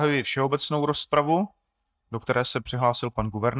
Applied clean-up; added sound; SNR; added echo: neural mask model DeepFilterNet 3.